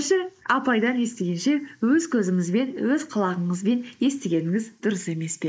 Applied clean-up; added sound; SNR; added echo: neural mask model Resemble Enhance denoiser.